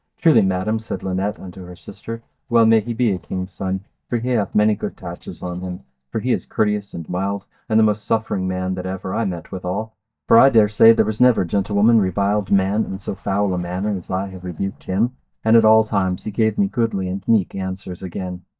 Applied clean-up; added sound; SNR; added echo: neural mask model DeepFilterNet 3.